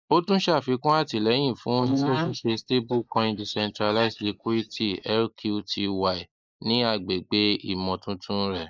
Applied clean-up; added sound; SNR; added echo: neural mask model Resemble Enhance denoiser.